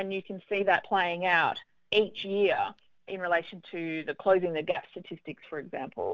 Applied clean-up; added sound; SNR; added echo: none; none; none; none.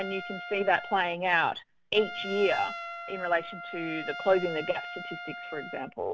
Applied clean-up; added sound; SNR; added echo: none; Trumpet; 10 dB; none.